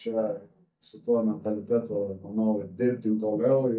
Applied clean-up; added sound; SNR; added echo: neural mask model DeepFilterNet 3.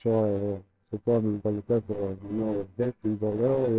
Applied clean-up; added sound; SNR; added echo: neural separator model SepFormer WHAMR!.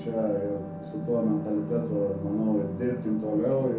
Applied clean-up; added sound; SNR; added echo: none; Wind instrument, woodwind instrument; 17 dB; reverberation time 0.6 s.